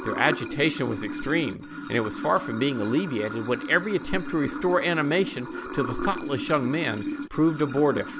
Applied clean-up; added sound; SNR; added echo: none; Sink (filling or washing) / Water; 8 dB; none.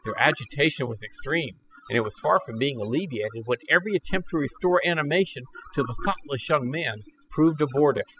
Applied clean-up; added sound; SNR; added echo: classical method spectral subtraction.